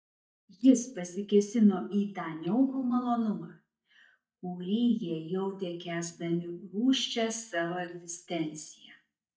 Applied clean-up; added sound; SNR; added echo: neural mask model DeepFilterNet 3.